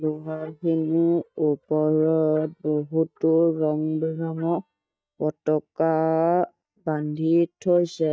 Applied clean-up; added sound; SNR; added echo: neural mask model DeepFilterNet 3.